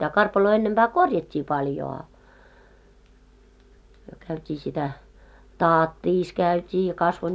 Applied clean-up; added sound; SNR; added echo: none; none; none; none.